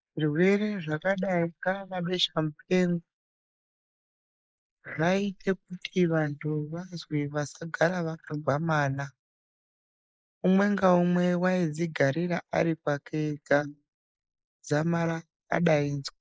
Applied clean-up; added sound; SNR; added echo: neural mask model Resemble Enhance denoiser.